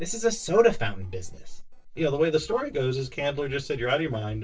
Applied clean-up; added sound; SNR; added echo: neural separator model SepFormer DNS4.